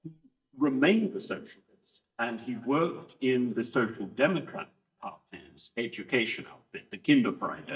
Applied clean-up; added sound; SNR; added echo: neural mask model DeepFilterNet 3.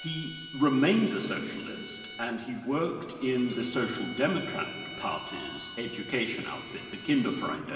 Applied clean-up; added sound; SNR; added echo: none; Bowed string instrument; 14 dB; reverberation time 2.6 s.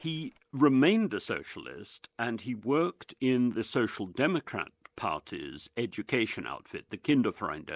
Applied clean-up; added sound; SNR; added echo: none; none; none; none.